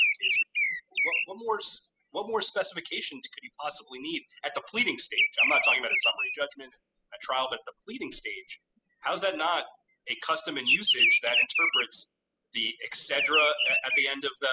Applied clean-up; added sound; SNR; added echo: classical method spectral subtraction.